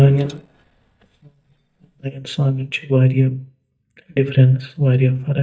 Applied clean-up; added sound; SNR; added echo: neural mask model DeepFilterNet 3.